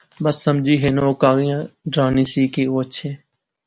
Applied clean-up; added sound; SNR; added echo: none; none; none; none.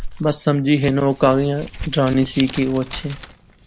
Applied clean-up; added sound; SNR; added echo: none; Crumpling, crinkling; 14 dB; none.